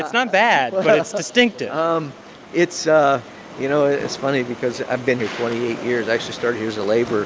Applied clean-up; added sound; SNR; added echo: none; none; none; none.